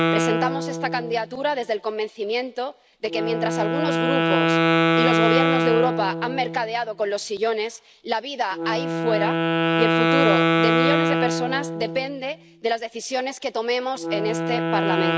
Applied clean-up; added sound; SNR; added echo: none; Wind instrument, woodwind instrument; -3 dB; none.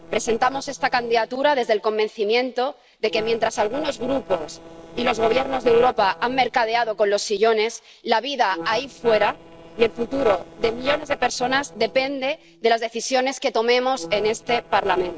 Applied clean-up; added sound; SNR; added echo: neural separator model SepFormer DNS4.